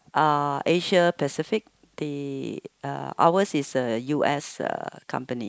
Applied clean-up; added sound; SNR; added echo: neural mask model Resemble Enhance denoiser.